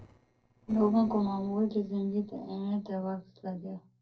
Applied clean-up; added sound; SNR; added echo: neural separator model SepFormer DNS4.